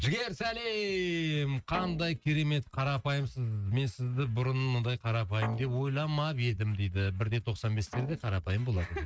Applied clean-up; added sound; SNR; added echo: neural mask model RNNoise.